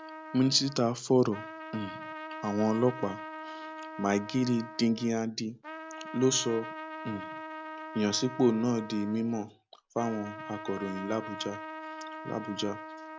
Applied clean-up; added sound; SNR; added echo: none; Trumpet; 11 dB; none.